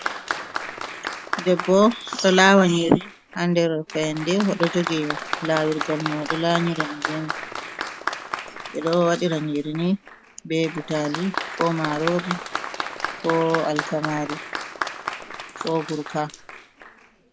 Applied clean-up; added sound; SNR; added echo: none; Applause; 8 dB; none.